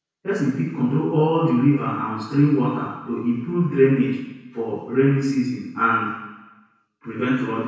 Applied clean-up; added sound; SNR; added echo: none; none; none; reverberation time 1.0 s.